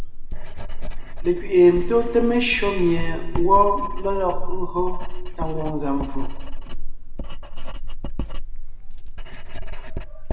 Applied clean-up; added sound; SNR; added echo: none; Writing; -1 dB; reverberation time 1.5 s.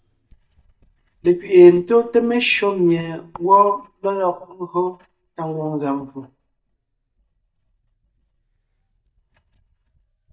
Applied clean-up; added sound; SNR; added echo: neural mask model DeepFilterNet 3.